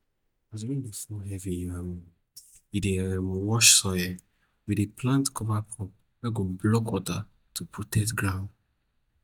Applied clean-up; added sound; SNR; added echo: neural mask model DeepFilterNet 3.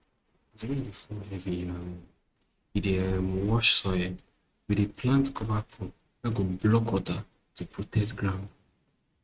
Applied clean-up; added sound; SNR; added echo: neural mask model RNNoise.